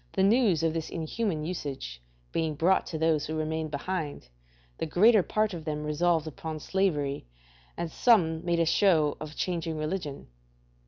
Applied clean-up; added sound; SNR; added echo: none; none; none; none.